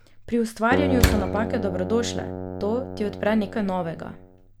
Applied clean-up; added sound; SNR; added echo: none; Slam + Keyboard (musical); 1 dB; none.